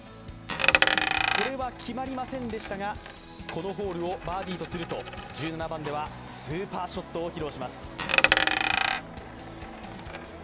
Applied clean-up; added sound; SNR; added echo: none; Coin (dropping); -4 dB; none.